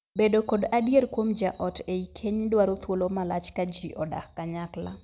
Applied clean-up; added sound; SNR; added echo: none; none; none; none.